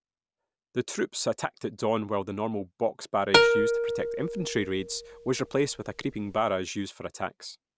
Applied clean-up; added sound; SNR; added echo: none; Plucked string instrument; -3 dB; none.